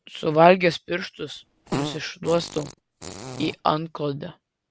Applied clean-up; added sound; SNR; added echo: none; Fart; 11 dB; none.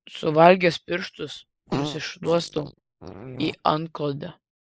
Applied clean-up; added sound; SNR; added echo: neural mask model Resemble Enhance denoiser.